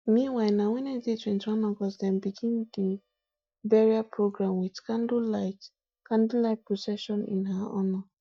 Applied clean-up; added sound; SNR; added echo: neural mask model DeepFilterNet 3.